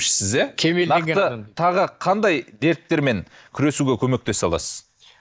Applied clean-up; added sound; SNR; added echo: neural mask model DeepFilterNet 3.